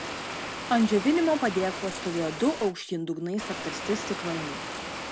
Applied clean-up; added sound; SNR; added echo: none; Water; 8 dB; none.